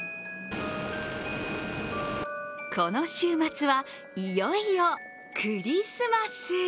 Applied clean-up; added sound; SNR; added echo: none; Motor vehicle (road) / Engine; 5 dB; none.